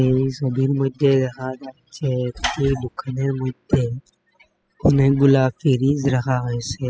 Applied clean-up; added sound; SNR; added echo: classical method spectral subtraction.